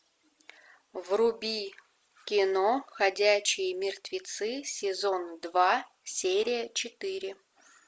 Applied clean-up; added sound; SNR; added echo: none; none; none; none.